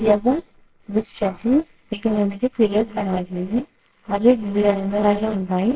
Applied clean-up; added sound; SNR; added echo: neural separator model SepFormer WHAMR!.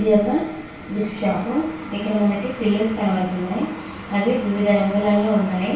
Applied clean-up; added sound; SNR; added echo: none; Water tap, faucet / Water; 18 dB; reverberation time 0.6 s.